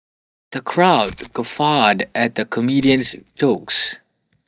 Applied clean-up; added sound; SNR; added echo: neural mask model DeepFilterNet 3.